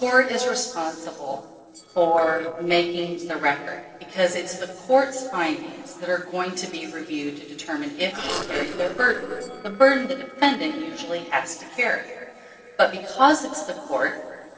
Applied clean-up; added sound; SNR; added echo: neural separator model SepFormer DNS4.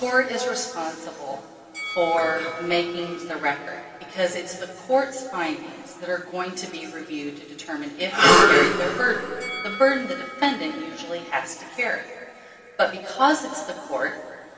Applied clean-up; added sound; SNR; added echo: none; Bell; 18 dB; reverberation time 2.8 s.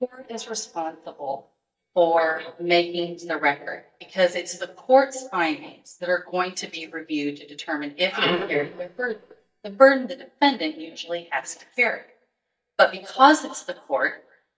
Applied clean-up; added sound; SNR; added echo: neural mask model DeepFilterNet 3.